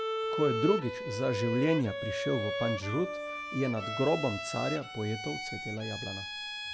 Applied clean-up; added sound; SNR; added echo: none; Bowed string instrument; 3 dB; none.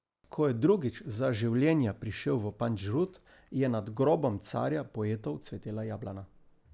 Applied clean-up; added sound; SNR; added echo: none; none; none; none.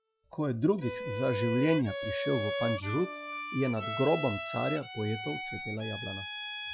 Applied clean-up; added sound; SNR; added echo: classical method Wiener filter.